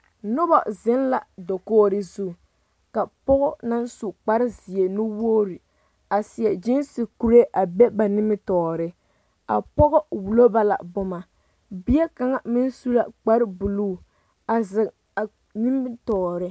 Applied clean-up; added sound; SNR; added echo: none; none; none; none.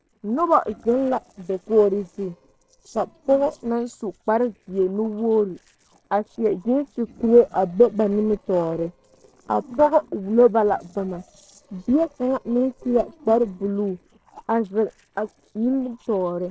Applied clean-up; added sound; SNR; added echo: neural separator model SepFormer DNS4.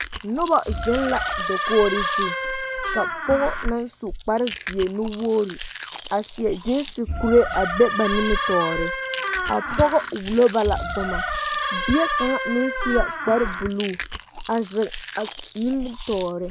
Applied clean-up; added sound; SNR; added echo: none; Door + Chewing, mastication; 3 dB; none.